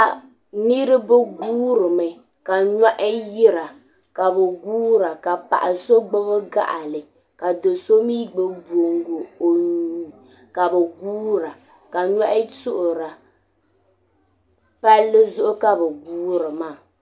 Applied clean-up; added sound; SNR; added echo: none; none; none; none.